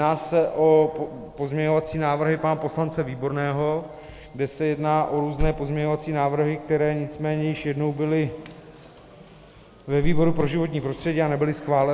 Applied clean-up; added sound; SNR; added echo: none; Cricket; 10 dB; none.